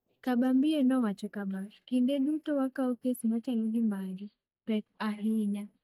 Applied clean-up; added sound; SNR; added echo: neural mask model DeepFilterNet 3.